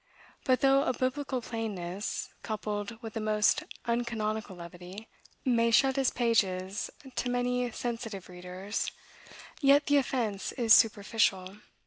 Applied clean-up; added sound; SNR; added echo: none; none; none; none.